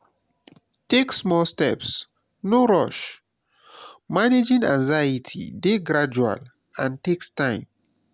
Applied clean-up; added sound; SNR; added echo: none; none; none; none.